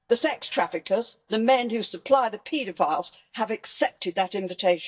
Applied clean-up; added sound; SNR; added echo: neural mask model DeepFilterNet 3.